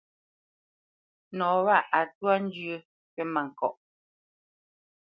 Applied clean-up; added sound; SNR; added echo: none; none; none; none.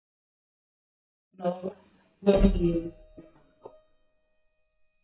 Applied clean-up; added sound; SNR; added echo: neural mask model DeepFilterNet 3.